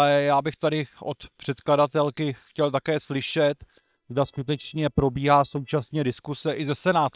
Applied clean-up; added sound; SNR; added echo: neural separator model SepFormer WHAM!.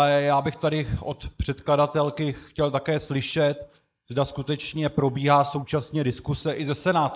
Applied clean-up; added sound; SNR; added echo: neural mask model Resemble Enhance denoiser.